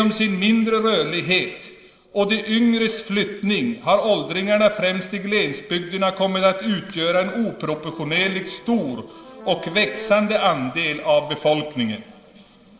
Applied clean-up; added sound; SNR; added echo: neural separator model SepFormer DNS4.